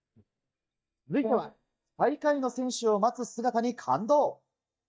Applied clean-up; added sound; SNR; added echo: neural mask model DeepFilterNet 3.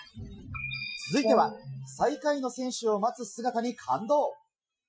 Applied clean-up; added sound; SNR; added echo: classical method Wiener filter.